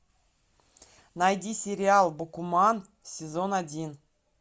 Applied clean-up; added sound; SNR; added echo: none; none; none; none.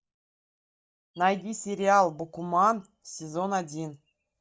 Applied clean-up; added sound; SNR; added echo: neural mask model DeepFilterNet 3.